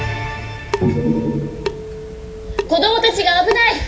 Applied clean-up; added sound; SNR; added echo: none; Drip / Sink (filling or washing) / Water tap, faucet; 10 dB; reverberation time 0.3 s.